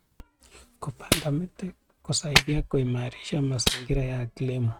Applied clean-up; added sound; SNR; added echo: neural mask model RNNoise.